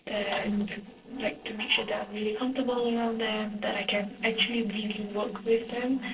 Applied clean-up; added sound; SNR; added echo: neural separator model SepFormer DNS4.